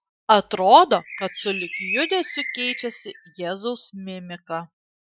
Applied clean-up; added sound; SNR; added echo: classical method Wiener filter.